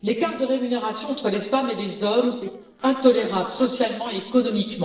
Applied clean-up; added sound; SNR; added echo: neural separator model SepFormer DNS4.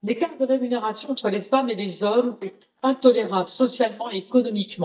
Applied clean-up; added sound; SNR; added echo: neural mask model DeepFilterNet 3.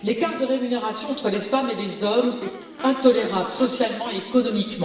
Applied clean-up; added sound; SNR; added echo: none; Crowd / Race car, auto racing / Accelerating, revving, vroom; 18 dB; reverberation time 1.1 s.